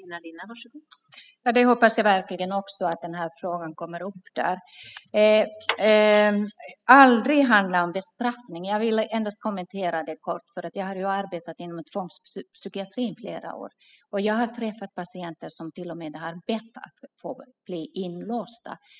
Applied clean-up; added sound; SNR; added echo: classical method spectral subtraction.